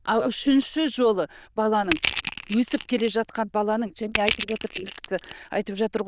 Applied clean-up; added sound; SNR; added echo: neural diffusion model UNIVERSE++.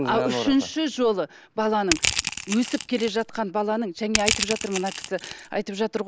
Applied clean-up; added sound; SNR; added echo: none; Crushing; 3 dB; none.